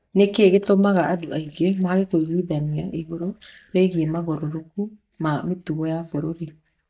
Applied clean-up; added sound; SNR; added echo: neural mask model DeepFilterNet 3.